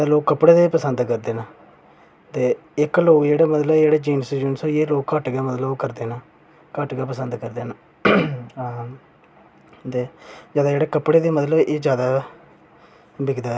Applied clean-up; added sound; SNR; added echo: none; none; none; none.